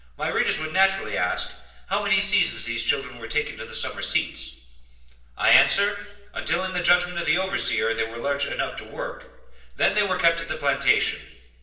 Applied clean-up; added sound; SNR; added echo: none; none; none; reverberation time 0.7 s.